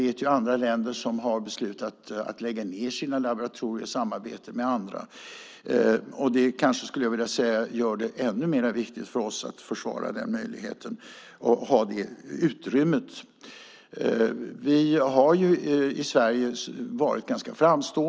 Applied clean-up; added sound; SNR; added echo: none; none; none; none.